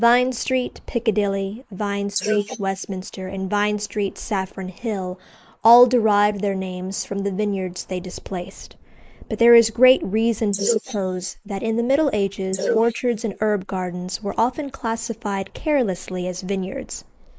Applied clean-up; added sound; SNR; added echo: neural mask model Resemble Enhance denoiser.